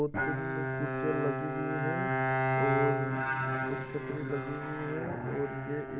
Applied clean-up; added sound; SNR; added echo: none; Bowed string instrument; -3 dB; none.